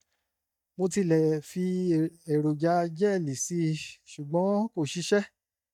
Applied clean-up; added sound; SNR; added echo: neural mask model DeepFilterNet 3.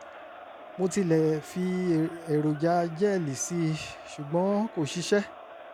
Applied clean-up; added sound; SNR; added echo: none; Crowd; 17 dB; none.